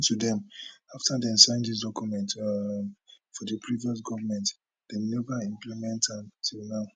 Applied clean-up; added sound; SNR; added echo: none; none; none; none.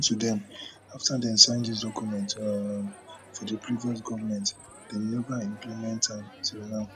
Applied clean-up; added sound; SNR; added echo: none; Crowd; 20 dB; none.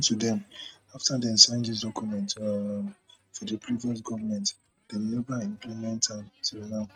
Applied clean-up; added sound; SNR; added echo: neural mask model RNNoise.